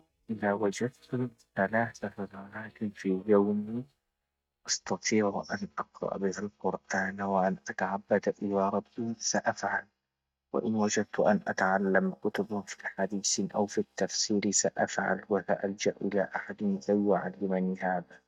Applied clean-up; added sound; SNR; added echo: neural mask model DeepFilterNet 3.